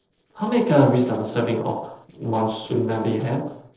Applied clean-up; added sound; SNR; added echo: neural separator model SepFormer DNS4.